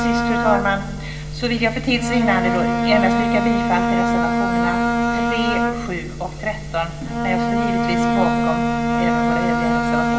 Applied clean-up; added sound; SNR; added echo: none; Bowed string instrument; -3 dB; reverberation time 1.1 s.